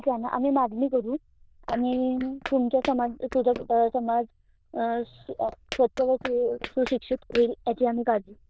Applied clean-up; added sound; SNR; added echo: neural diffusion model UNIVERSE++.